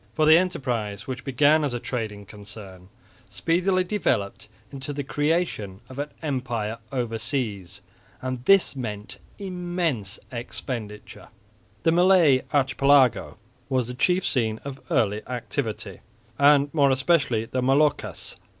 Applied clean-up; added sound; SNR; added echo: none; none; none; none.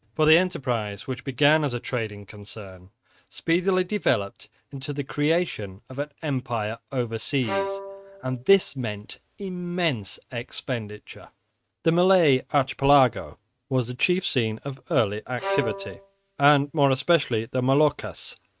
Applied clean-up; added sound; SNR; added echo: neural mask model RNNoise.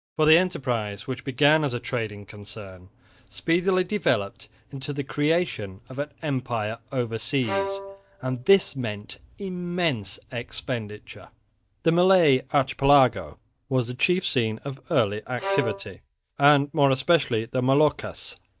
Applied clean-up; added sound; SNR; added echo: neural mask model DeepFilterNet 3.